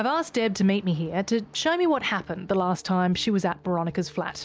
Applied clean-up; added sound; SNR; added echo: none; none; none; none.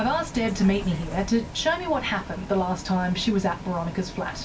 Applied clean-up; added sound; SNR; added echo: none; Bus; 12 dB; reverberation time 0.2 s.